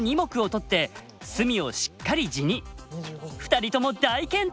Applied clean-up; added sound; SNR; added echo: none; none; none; none.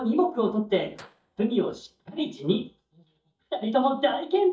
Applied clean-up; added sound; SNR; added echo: neural mask model DeepFilterNet 3.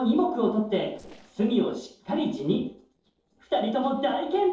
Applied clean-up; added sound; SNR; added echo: neural separator model SepFormer DNS4.